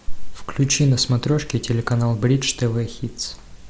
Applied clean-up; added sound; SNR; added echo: none; none; none; none.